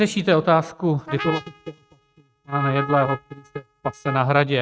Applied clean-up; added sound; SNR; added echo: neural mask model RNNoise.